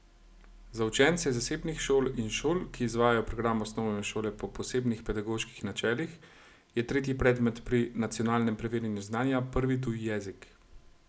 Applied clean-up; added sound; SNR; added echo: none; none; none; none.